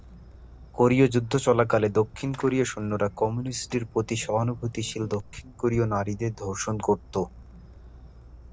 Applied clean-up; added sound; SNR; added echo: none; Fireworks; 20 dB; none.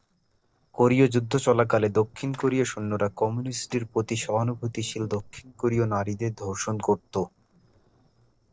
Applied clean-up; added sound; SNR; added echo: neural separator model SepFormer DNS4.